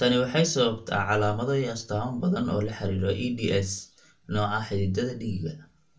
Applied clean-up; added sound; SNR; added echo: none; none; none; reverberation time 0.2 s.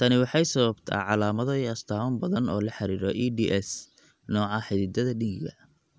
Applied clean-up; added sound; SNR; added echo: none; none; none; none.